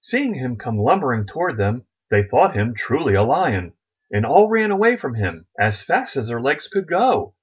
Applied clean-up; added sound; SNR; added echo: none; none; none; none.